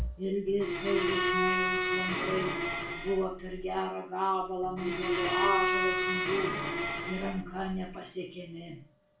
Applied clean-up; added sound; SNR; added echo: none; Bowed string instrument; -2 dB; reverberation time 0.3 s.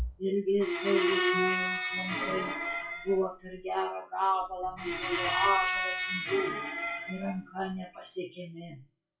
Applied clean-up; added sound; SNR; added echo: classical method WPE with log-MMSE.